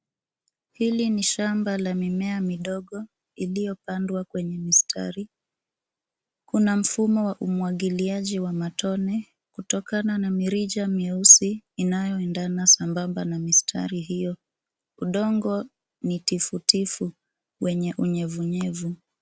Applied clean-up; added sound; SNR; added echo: none; none; none; none.